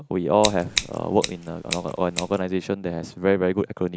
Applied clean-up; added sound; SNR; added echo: none; Scissors; 7 dB; none.